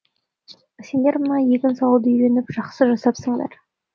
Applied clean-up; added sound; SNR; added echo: none; none; none; none.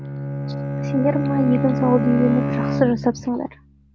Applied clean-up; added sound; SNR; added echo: none; Bowed string instrument; 2 dB; none.